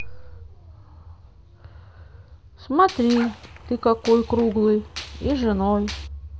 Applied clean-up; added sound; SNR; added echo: none; Bark + Gunshot, gunfire; 16 dB; none.